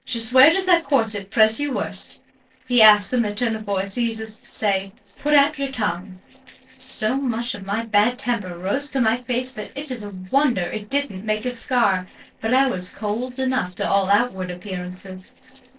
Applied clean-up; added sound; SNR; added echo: neural separator model SepFormer DNS4.